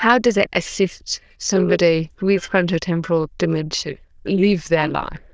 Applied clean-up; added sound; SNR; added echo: neural diffusion model UNIVERSE++.